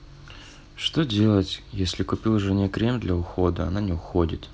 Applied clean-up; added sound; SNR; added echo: none; none; none; none.